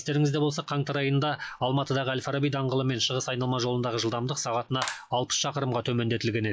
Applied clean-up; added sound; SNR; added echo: classical method log-MMSE.